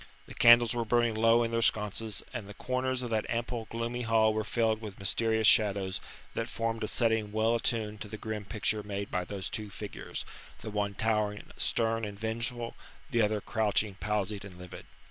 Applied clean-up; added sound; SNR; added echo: none; none; none; none.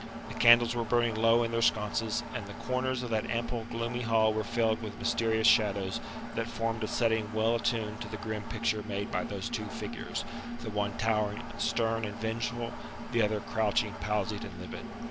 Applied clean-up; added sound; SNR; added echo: none; Engine; 9 dB; none.